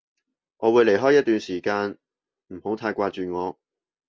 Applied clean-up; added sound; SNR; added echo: none; none; none; none.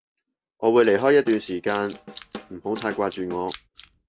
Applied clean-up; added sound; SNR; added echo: none; Tools + Drum / Drum kit; 16 dB; none.